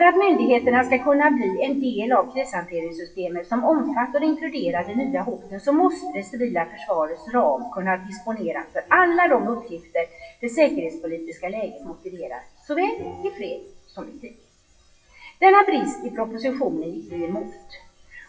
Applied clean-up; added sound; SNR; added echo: classical method WPE with log-MMSE.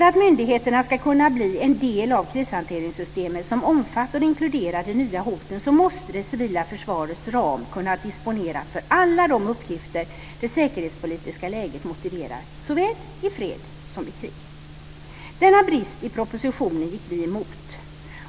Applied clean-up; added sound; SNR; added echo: none; none; none; none.